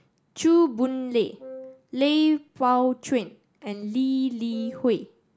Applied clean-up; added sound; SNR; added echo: none; Wind instrument, woodwind instrument; 18 dB; none.